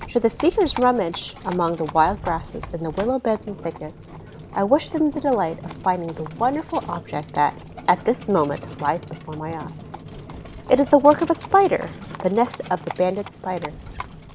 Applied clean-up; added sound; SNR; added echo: none; Livestock, farm animals, working animals; 14 dB; none.